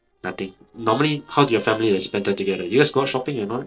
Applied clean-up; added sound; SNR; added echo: neural separator model SepFormer DNS4.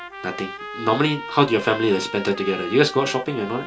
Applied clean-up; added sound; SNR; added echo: none; Trumpet; 12 dB; reverberation time 0.2 s.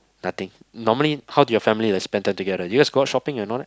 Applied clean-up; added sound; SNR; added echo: none; none; none; none.